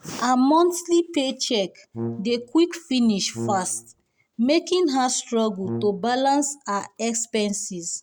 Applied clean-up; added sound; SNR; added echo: none; Brass instrument; 10 dB; none.